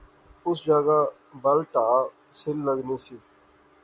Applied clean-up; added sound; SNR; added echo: none; none; none; none.